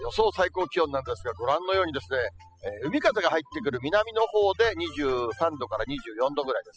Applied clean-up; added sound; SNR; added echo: classical method spectral subtraction.